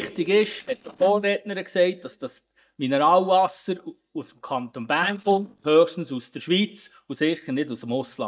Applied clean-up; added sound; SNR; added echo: neural mask model DeepFilterNet 3.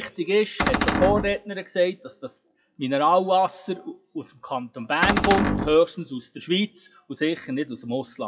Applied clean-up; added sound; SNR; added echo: classical method WPE with log-MMSE.